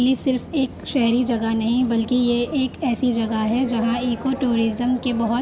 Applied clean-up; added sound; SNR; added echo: none; none; none; none.